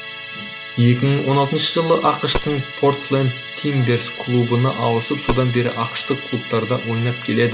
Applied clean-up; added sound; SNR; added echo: none; Musical instrument + Coin (dropping); 11 dB; none.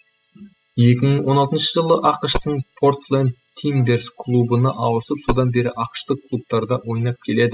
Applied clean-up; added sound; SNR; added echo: classical method spectral subtraction.